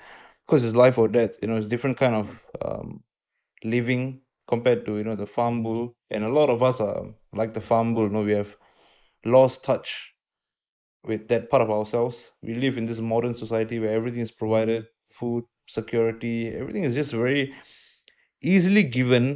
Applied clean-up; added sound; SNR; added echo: neural mask model Resemble Enhance denoiser.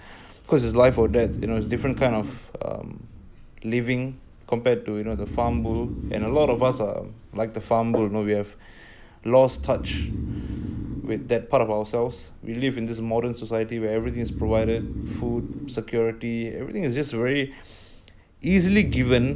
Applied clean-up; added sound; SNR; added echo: none; Breathing; 9 dB; none.